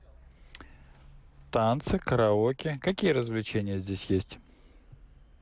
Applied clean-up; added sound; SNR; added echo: none; none; none; none.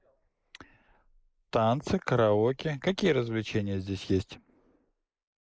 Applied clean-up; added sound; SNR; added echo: neural mask model Resemble Enhance denoiser.